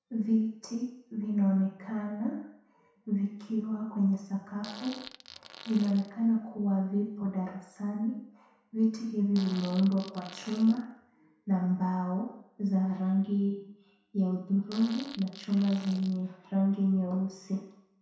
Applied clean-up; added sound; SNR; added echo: none; Fart; 18 dB; reverberation time 0.7 s.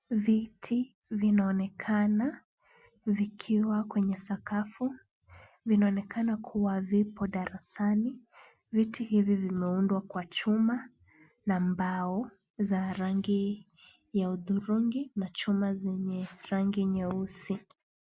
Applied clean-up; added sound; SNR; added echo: none; none; none; none.